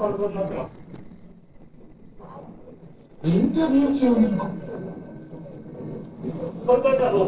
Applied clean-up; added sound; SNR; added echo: neural separator model SepFormer DNS4.